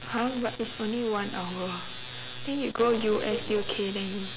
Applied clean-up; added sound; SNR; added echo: none; none; none; none.